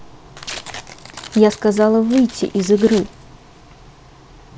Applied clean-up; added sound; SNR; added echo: none; Tearing; 17 dB; none.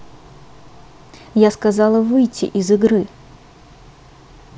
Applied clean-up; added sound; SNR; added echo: none; none; none; none.